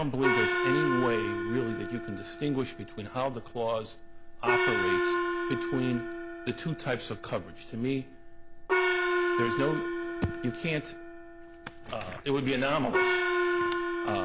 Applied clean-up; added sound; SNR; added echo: none; Gong; -2 dB; none.